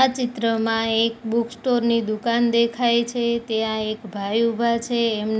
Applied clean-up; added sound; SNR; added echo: none; none; none; none.